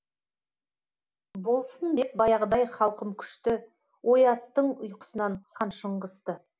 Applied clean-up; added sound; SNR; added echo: none; none; none; none.